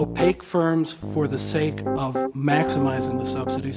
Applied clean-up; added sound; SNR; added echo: none; Piano; 3 dB; none.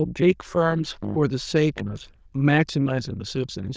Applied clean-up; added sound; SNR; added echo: neural diffusion model UNIVERSE++.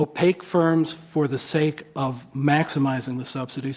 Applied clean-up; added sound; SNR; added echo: none; none; none; none.